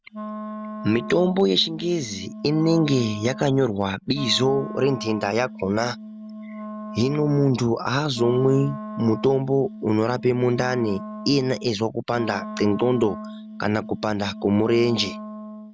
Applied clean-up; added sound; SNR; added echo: none; Wind instrument, woodwind instrument; 12 dB; none.